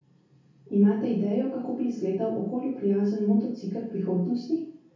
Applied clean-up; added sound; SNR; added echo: none; none; none; reverberation time 0.6 s.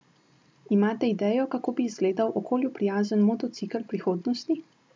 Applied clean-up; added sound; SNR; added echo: none; none; none; none.